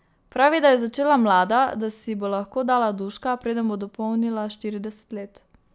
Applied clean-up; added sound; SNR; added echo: none; none; none; none.